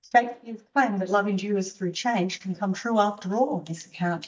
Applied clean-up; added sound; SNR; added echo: neural mask model DeepFilterNet 3.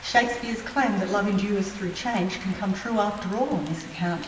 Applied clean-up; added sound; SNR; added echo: none; Rain; 17 dB; reverberation time 1.2 s.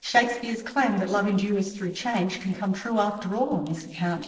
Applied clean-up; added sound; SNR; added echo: neural separator model SepFormer DNS4.